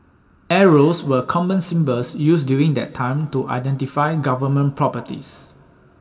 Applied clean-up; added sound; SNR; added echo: none; none; none; reverberation time 1.8 s.